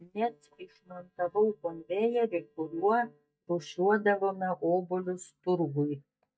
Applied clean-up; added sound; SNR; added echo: neural mask model DeepFilterNet 3.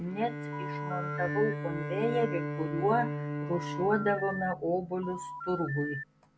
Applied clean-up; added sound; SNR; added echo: none; Bowed string instrument + Telephone; 4 dB; none.